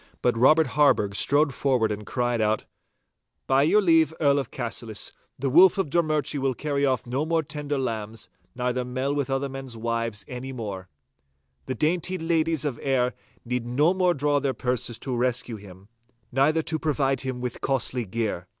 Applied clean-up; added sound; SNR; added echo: none; none; none; none.